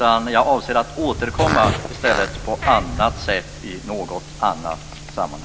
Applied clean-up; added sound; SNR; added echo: none; Fart; 4 dB; none.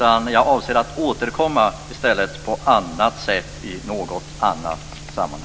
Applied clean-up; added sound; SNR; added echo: none; none; none; none.